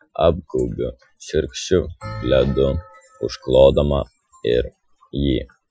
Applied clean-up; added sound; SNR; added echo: classical method Wiener filter.